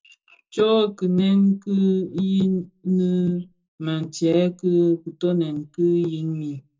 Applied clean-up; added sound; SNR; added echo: none; none; none; reverberation time 0.2 s.